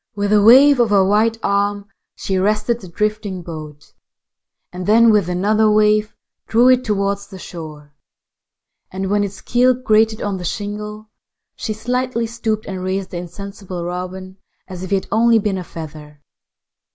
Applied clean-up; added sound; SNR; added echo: none; none; none; none.